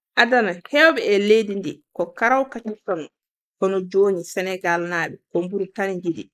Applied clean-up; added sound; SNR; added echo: neural mask model Resemble Enhance denoiser.